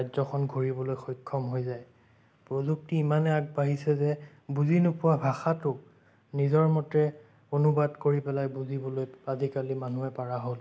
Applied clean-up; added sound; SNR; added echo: none; none; none; none.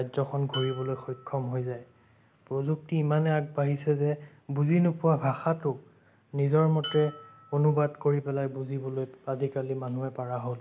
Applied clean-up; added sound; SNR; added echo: none; Dishes, pots, and pans; 19 dB; none.